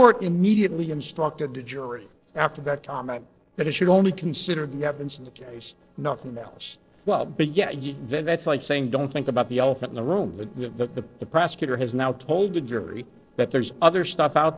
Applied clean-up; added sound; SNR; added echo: neural separator model SepFormer DNS4.